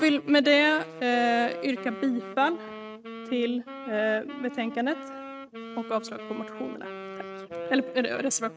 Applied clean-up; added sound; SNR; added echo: neural mask model RNNoise.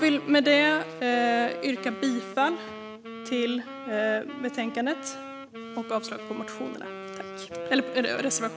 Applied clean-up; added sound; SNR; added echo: none; Wind instrument, woodwind instrument; 11 dB; none.